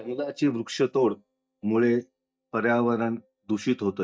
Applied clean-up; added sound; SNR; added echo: neural mask model DeepFilterNet 3.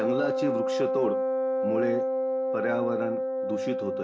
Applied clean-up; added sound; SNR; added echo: none; Wind instrument, woodwind instrument; -4 dB; none.